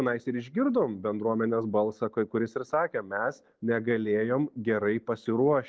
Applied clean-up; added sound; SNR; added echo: none; none; none; none.